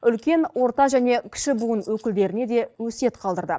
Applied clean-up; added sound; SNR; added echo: neural mask model DeepFilterNet 3.